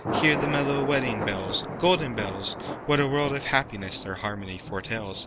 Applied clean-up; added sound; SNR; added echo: none; Thunder; 6 dB; none.